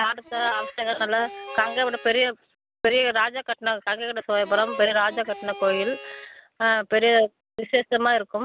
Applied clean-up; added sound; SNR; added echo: none; Harmonica; 13 dB; none.